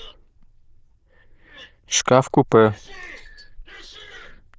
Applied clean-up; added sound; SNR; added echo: neural diffusion model UNIVERSE++.